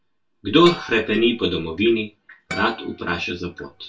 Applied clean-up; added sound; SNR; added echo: none; Harp; 18 dB; reverberation time 0.2 s.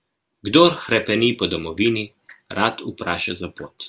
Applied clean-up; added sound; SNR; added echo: none; none; none; none.